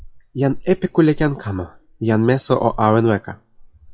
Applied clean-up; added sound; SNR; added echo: classical method WPE with log-MMSE.